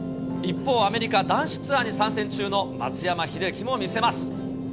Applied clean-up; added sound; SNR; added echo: none; Piano; 6 dB; none.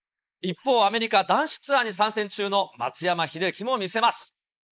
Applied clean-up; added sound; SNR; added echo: neural mask model Resemble Enhance denoiser.